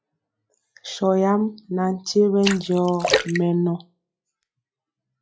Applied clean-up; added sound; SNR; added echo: classical method log-MMSE.